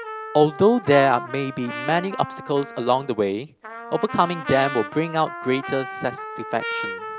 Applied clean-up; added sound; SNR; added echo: none; Trumpet; 10 dB; none.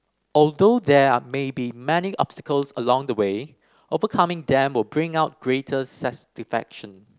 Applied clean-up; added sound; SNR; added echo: none; none; none; none.